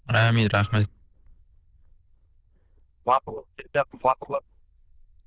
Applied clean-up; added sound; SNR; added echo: neural diffusion model UNIVERSE++.